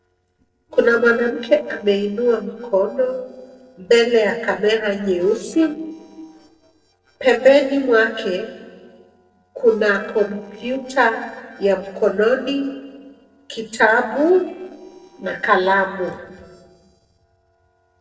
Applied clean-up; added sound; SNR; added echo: neural separator model SepFormer DNS4.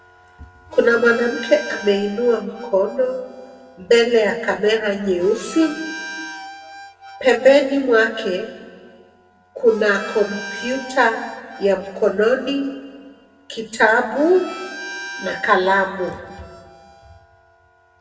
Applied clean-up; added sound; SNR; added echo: none; Harmonica; 17 dB; reverberation time 1.4 s.